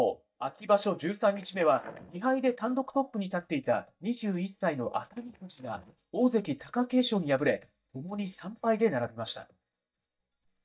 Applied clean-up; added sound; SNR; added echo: neural mask model DeepFilterNet 3.